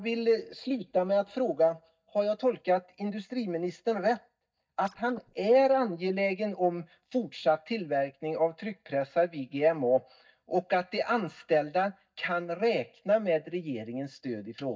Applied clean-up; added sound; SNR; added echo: neural mask model DeepFilterNet 3.